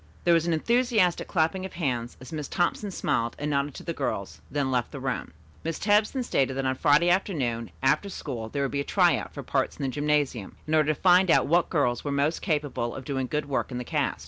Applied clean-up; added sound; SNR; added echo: none; none; none; none.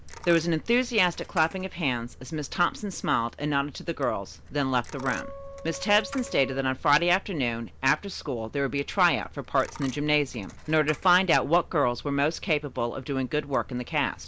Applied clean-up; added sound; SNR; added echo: none; Coin (dropping) + Wind instrument, woodwind instrument; 17 dB; none.